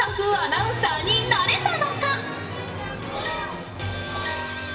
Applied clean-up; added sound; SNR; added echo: none; Piano; 15 dB; reverberation time 2.7 s.